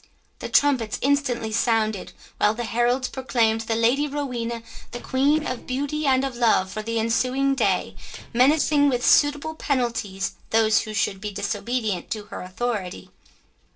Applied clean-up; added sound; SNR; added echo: neural separator model SepFormer DNS4.